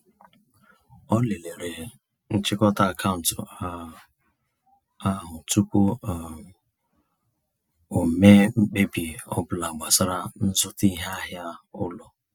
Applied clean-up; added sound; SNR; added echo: none; none; none; none.